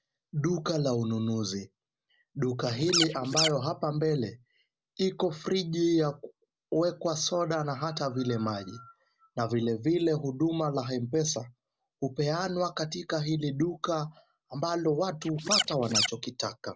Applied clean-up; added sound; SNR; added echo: none; Scratching (performance technique); -1 dB; none.